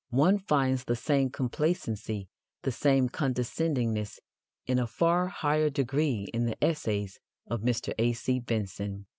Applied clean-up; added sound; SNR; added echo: none; none; none; none.